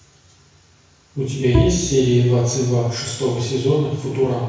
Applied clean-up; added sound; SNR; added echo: none; Bowed string instrument; 7 dB; reverberation time 1.0 s.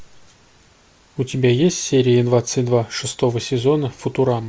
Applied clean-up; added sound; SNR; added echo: none; none; none; none.